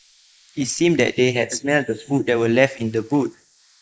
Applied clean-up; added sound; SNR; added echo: neural mask model Resemble Enhance denoiser.